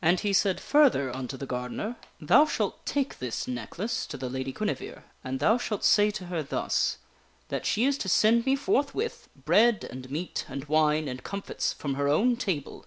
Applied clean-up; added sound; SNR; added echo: none; none; none; none.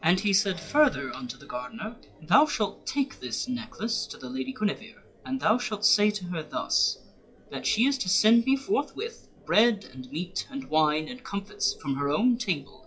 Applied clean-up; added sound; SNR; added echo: classical method WPE with log-MMSE.